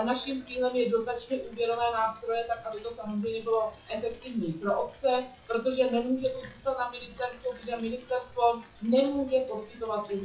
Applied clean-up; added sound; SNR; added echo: classical method WPE with log-MMSE.